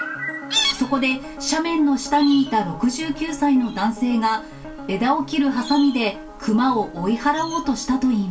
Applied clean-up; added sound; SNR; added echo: none; Chirp, tweet; 12 dB; reverberation time 0.2 s.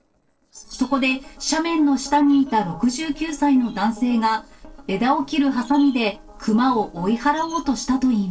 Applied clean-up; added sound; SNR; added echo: neural separator model SepFormer DNS4.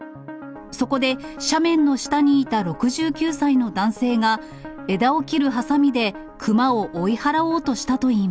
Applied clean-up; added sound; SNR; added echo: none; none; none; none.